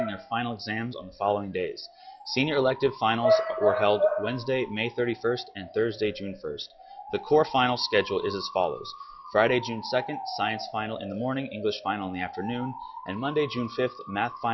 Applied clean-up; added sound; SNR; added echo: classical method log-MMSE.